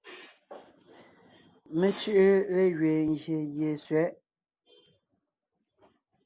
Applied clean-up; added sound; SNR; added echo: none; none; none; none.